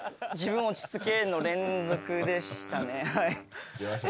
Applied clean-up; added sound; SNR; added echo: none; Wind instrument, woodwind instrument; 16 dB; none.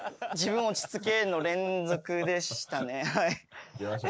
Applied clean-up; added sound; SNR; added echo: neural mask model Resemble Enhance denoiser.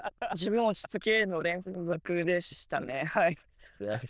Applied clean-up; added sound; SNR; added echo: neural diffusion model UNIVERSE++.